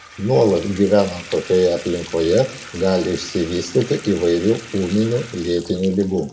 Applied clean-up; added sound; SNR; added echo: none; Bathtub (filling or washing) / Water tap, faucet; 18 dB; reverberation time 0.5 s.